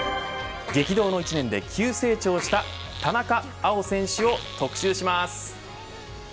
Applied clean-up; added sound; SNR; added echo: none; Fart; 13 dB; none.